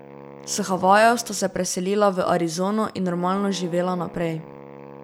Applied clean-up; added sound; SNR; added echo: none; Wind instrument, woodwind instrument; 20 dB; none.